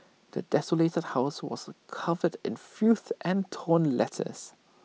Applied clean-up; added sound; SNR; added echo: none; none; none; none.